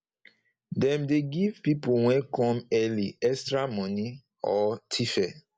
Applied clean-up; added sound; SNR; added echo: none; none; none; none.